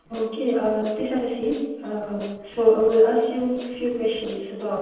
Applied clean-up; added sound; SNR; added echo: neural separator model SepFormer DNS4.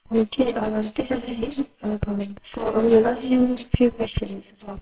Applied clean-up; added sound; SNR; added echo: neural separator model SepFormer WHAMR!.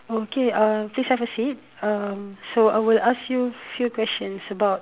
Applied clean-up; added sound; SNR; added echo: none; none; none; none.